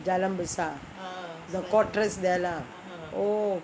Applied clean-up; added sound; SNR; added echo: none; none; none; none.